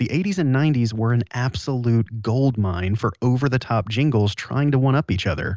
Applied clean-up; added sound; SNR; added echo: none; none; none; none.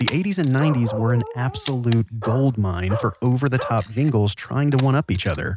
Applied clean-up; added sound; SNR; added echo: neural mask model RNNoise.